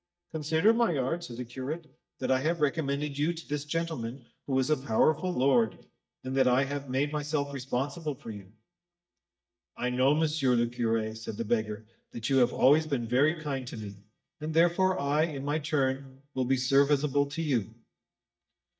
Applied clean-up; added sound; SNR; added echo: neural mask model DeepFilterNet 3.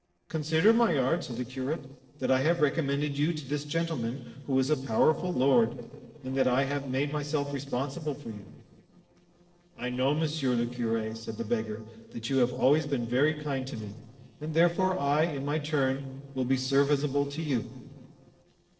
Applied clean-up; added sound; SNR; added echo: neural separator model SepFormer DNS4.